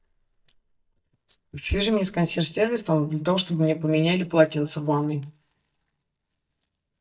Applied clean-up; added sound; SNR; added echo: neural mask model DeepFilterNet 3.